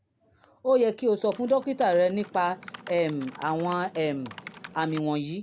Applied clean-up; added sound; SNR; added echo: none; Typing; 18 dB; none.